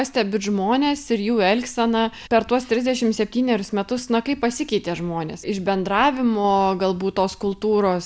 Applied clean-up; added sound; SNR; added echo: none; none; none; none.